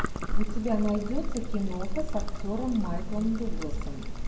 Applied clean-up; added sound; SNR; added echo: none; Trickle, dribble; -3 dB; reverberation time 1.2 s.